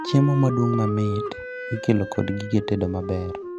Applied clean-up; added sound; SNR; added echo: none; Wind instrument, woodwind instrument; 8 dB; none.